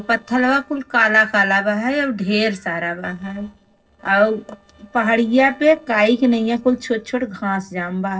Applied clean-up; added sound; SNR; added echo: neural separator model SepFormer DNS4.